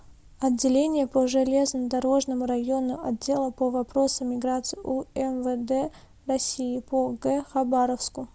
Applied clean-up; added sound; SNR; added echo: none; none; none; none.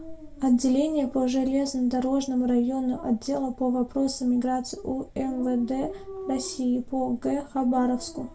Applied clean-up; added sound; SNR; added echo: none; Dog; 20 dB; reverberation time 0.2 s.